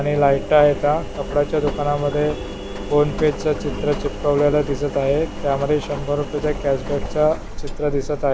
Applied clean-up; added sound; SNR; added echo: none; Engine; 8 dB; none.